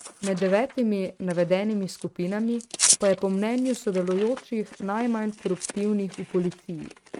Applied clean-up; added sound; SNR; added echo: neural mask model RNNoise.